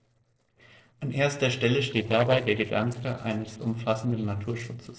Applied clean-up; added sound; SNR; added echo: neural separator model SepFormer DNS4.